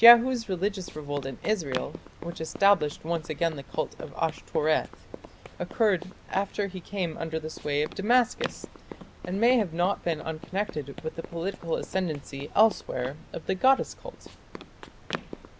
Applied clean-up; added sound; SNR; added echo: none; Run; 16 dB; none.